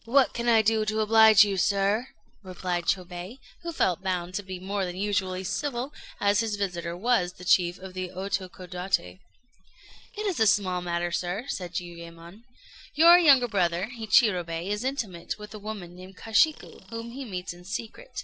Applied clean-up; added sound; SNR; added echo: neural separator model SepFormer DNS4.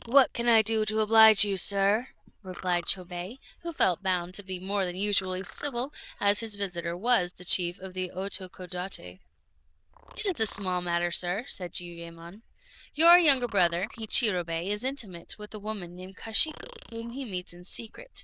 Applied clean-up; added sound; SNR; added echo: neural diffusion model UNIVERSE++.